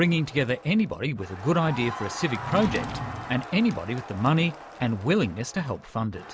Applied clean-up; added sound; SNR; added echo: none; Drawer open or close + Crowd; 12 dB; none.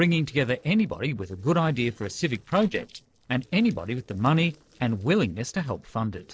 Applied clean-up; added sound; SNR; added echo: neural separator model SepFormer DNS4.